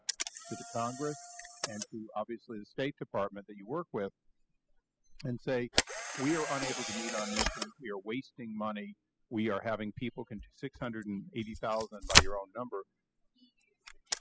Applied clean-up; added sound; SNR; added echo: classical method spectral subtraction.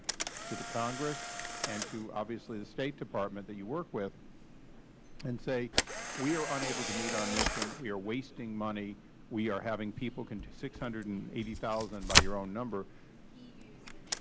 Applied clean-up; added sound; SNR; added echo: none; Camera; 0 dB; none.